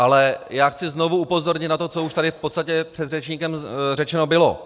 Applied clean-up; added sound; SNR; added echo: none; none; none; none.